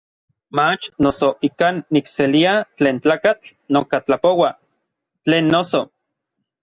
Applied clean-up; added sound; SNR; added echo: none; none; none; none.